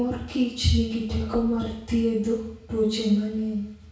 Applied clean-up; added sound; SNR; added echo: none; Knock; 19 dB; reverberation time 0.6 s.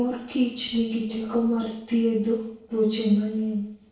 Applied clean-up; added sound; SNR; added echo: neural separator model SepFormer DNS4.